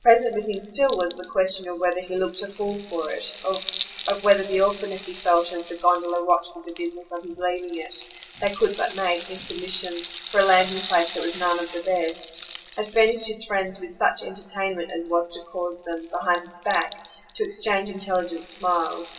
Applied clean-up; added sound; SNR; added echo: none; Rattle (instrument); 4 dB; reverberation time 2.2 s.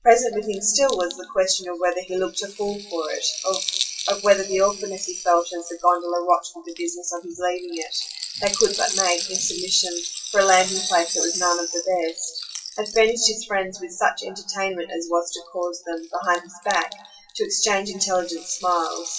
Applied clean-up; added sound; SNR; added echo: classical method WPE with log-MMSE.